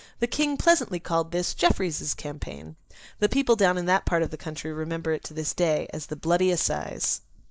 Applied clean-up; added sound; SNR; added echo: neural mask model Resemble Enhance denoiser.